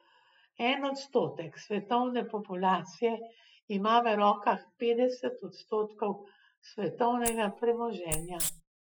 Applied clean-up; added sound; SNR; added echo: classical method Wiener filter.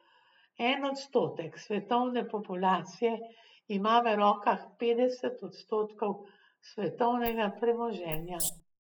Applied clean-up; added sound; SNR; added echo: neural mask model Resemble Enhance denoiser.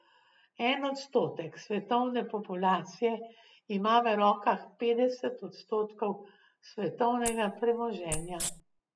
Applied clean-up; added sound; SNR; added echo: none; Wild animals; 7 dB; none.